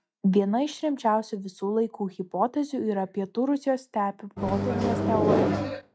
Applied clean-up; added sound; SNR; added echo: classical method log-MMSE.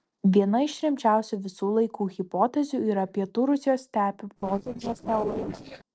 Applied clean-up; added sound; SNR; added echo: neural separator model SepFormer DNS4.